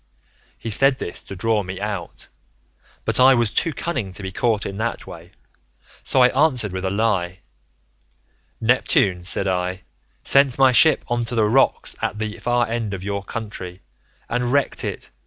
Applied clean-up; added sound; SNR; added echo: none; none; none; none.